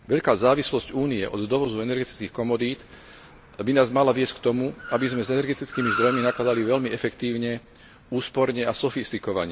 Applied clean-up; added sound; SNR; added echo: none; Car; 14 dB; none.